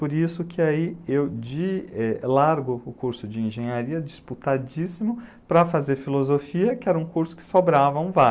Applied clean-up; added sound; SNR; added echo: none; none; none; none.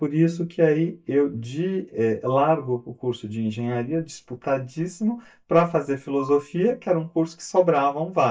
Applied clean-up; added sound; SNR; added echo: neural mask model DeepFilterNet 3.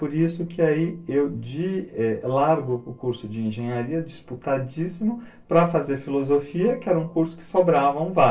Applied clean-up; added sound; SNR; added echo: neural separator model SepFormer DNS4.